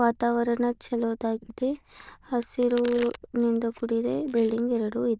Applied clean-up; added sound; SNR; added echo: neural diffusion model UNIVERSE++.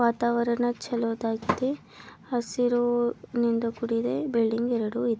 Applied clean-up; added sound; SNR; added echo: none; none; none; none.